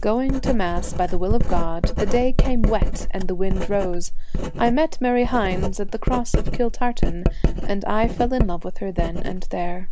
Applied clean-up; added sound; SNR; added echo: none; Writing; -5 dB; none.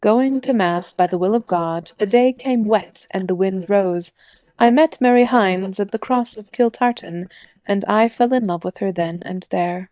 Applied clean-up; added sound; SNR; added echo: neural mask model DeepFilterNet 3.